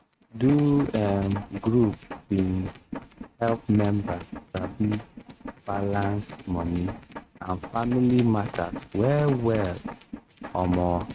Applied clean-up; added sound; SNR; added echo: neural mask model RNNoise.